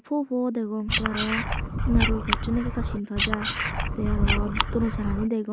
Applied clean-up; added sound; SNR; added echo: none; Frog; -3 dB; none.